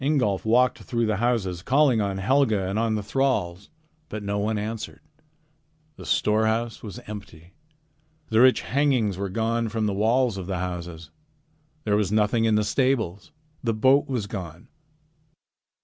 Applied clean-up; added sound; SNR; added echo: none; none; none; none.